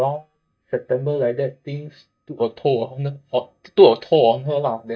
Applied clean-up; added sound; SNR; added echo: neural mask model DeepFilterNet 3.